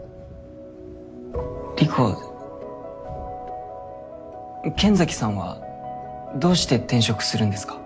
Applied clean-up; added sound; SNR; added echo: none; none; none; none.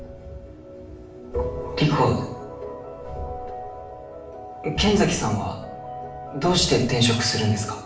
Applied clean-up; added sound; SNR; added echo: none; none; none; reverberation time 0.6 s.